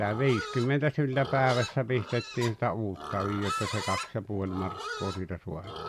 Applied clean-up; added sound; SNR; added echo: none; Livestock, farm animals, working animals; 9 dB; none.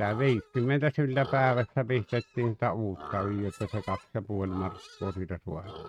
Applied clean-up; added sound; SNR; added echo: neural mask model RNNoise.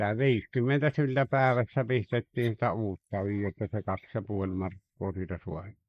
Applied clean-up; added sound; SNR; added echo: neural mask model Resemble Enhance denoiser.